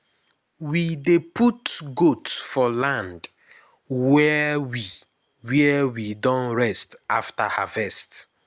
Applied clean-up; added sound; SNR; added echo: none; none; none; none.